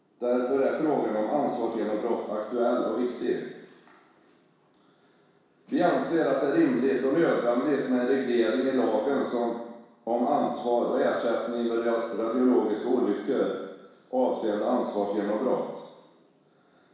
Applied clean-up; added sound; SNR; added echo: none; none; none; reverberation time 1.1 s.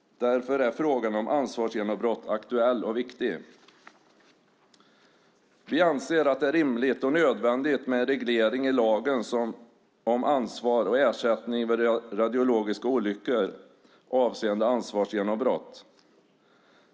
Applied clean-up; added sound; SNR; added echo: none; none; none; none.